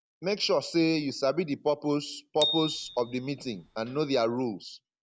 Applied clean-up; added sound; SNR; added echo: none; Bicycle bell; 2 dB; none.